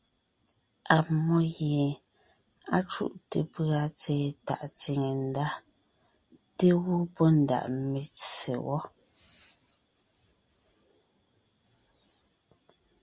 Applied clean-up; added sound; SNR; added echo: none; none; none; none.